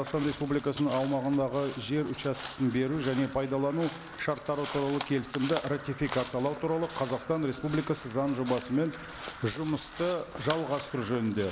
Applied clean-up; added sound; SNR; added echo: none; Crow; 13 dB; none.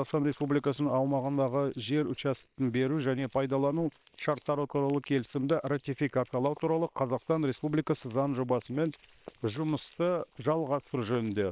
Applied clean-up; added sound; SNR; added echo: neural separator model SepFormer WHAM!.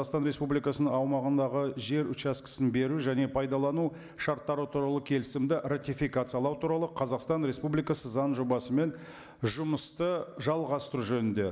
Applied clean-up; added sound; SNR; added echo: none; none; none; none.